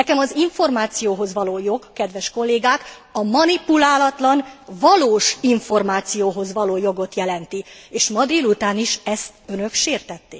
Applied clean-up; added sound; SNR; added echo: none; none; none; none.